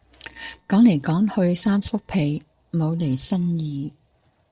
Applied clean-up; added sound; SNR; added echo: neural separator model SepFormer DNS4.